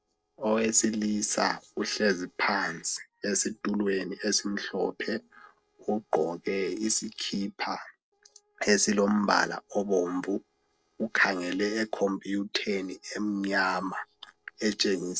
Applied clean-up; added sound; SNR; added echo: neural separator model SepFormer DNS4.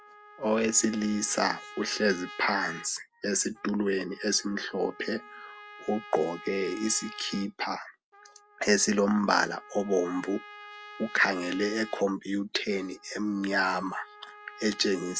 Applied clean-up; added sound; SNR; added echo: none; Trumpet; 18 dB; none.